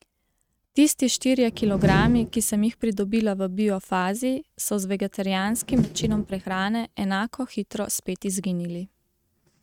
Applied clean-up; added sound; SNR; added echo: neural mask model RNNoise.